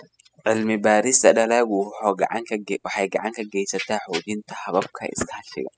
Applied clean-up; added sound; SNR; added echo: classical method spectral subtraction.